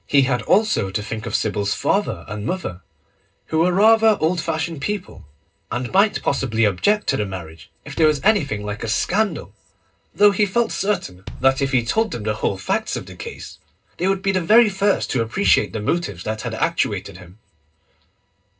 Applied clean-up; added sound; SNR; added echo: none; Bass drum; 16 dB; reverberation time 0.2 s.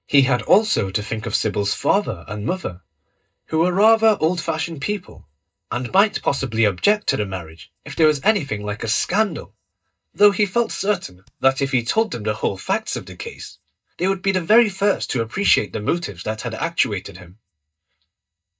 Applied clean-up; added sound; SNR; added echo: neural mask model DeepFilterNet 3.